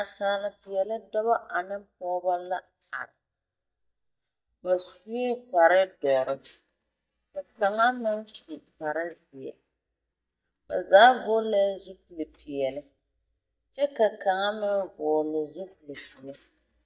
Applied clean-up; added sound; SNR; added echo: neural mask model DeepFilterNet 3.